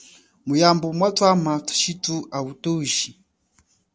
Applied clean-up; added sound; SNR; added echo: none; none; none; none.